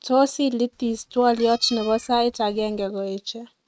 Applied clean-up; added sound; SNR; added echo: neural mask model RNNoise.